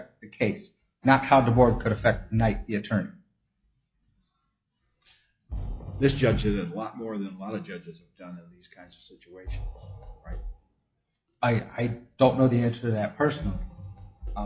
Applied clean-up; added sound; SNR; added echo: classical method log-MMSE.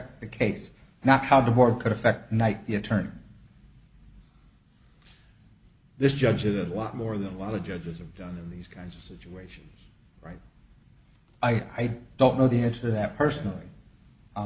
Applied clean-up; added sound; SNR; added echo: none; none; none; none.